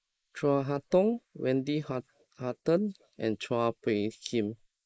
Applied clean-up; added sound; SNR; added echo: neural mask model Resemble Enhance denoiser.